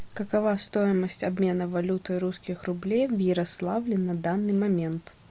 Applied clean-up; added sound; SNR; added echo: none; none; none; none.